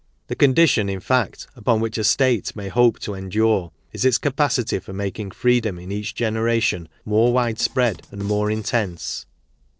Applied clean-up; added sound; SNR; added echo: neural separator model SepFormer DNS4.